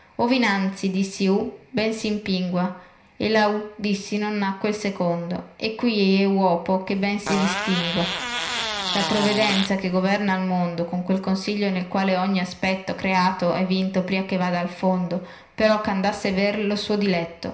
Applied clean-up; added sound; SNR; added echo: none; Fart; 4 dB; reverberation time 0.5 s.